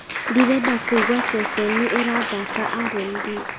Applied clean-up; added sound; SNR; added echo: none; Applause; 2 dB; none.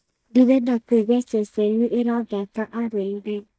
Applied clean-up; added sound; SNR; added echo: neural mask model DeepFilterNet 3.